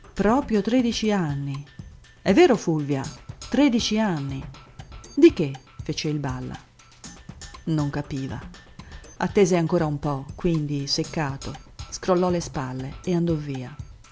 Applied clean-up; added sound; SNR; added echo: none; Percussion; 18 dB; none.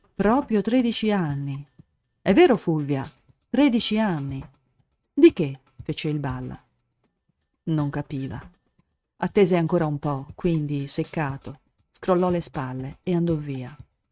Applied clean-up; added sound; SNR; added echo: neural mask model RNNoise.